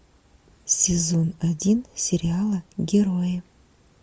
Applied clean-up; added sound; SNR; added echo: none; none; none; none.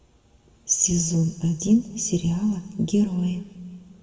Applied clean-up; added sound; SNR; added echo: none; none; none; reverberation time 1.5 s.